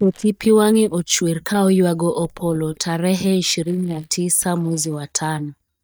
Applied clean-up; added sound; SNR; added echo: neural mask model DeepFilterNet 3.